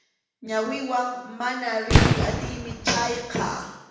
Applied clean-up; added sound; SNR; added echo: none; Fireworks; -5 dB; reverberation time 0.9 s.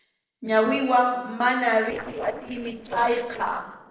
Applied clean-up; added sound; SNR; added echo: neural separator model SepFormer DNS4.